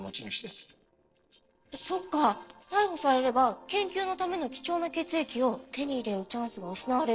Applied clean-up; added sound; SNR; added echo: neural separator model SepFormer DNS4.